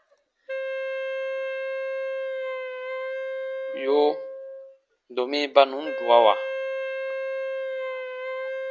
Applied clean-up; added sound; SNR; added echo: none; Wind instrument, woodwind instrument; 4 dB; none.